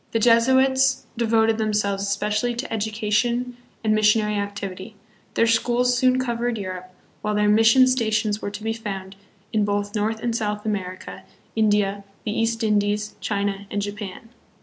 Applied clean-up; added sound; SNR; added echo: none; none; none; none.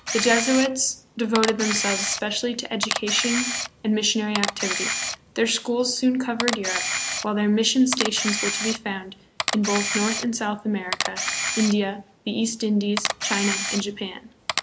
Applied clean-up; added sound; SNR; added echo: none; Camera; 4 dB; none.